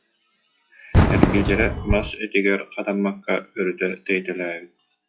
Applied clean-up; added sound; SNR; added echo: classical method log-MMSE.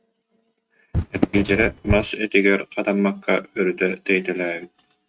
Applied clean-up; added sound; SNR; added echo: neural mask model RNNoise.